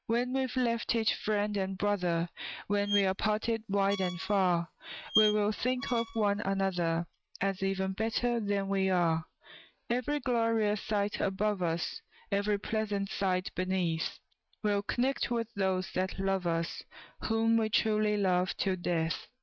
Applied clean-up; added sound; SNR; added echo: neural mask model RNNoise.